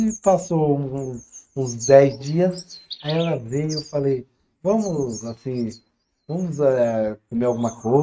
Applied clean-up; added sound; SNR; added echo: neural mask model RNNoise.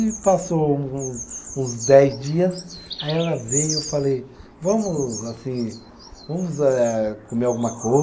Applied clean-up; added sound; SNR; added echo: none; Bird vocalization, bird call, bird song; 12 dB; none.